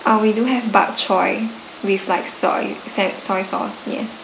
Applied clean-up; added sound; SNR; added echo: none; none; none; none.